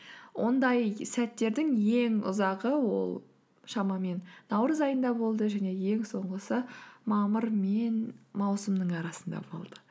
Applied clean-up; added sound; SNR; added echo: none; none; none; none.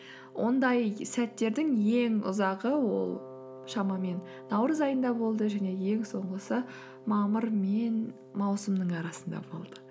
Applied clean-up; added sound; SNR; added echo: none; Wind instrument, woodwind instrument; 19 dB; none.